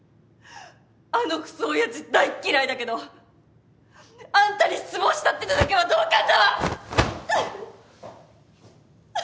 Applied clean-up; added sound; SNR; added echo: none; none; none; none.